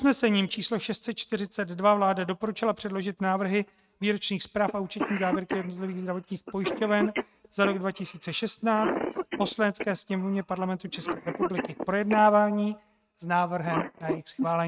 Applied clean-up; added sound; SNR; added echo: neural mask model RNNoise.